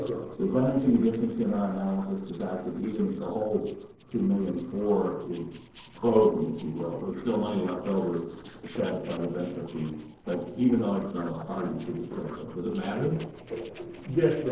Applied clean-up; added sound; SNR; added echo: neural separator model SepFormer DNS4.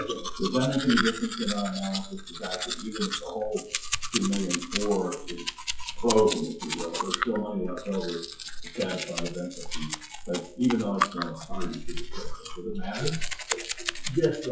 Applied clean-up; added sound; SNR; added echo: classical method WPE with log-MMSE.